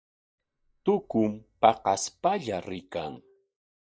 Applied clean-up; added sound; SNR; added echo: neural mask model DeepFilterNet 3.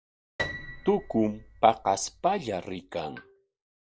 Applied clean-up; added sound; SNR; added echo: none; Piano; 13 dB; none.